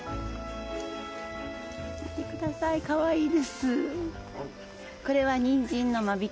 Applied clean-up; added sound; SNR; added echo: none; none; none; none.